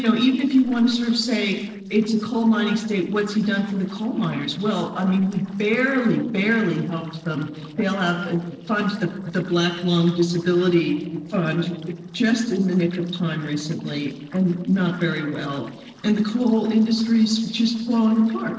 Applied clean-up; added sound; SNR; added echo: neural separator model SepFormer DNS4.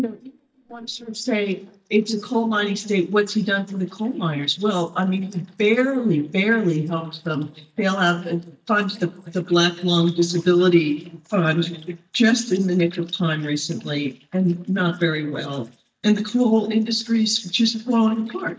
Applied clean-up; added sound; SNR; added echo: neural mask model DeepFilterNet 3.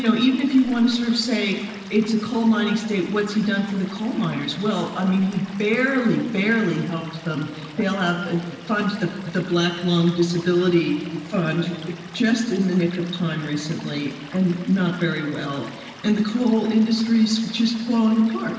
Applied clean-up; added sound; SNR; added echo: none; Stream / Liquid; 20 dB; reverberation time 1.3 s.